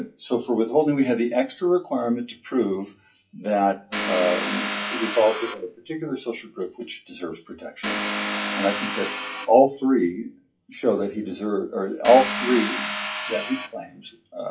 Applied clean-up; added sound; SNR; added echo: classical method WPE with log-MMSE.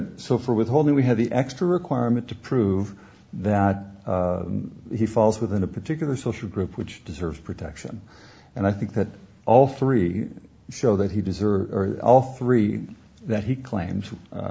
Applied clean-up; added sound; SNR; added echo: none; none; none; none.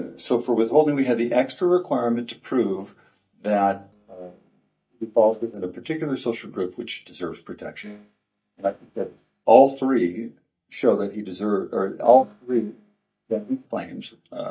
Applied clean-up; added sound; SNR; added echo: neural mask model DeepFilterNet 3.